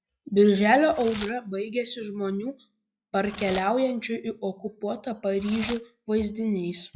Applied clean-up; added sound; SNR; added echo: classical method log-MMSE.